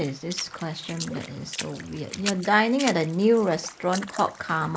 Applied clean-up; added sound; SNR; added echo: neural mask model Resemble Enhance denoiser.